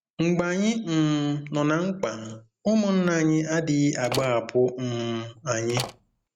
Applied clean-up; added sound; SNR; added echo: none; Slam; 13 dB; none.